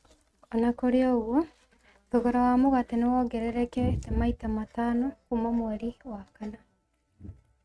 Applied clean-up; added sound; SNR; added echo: neural mask model RNNoise.